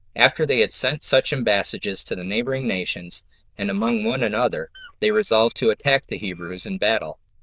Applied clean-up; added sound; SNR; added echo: neural diffusion model UNIVERSE++.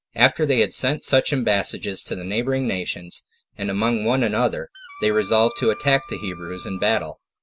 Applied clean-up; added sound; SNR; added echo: none; Wind instrument, woodwind instrument; 19 dB; none.